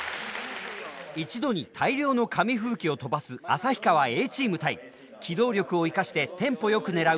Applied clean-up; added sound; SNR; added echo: none; none; none; none.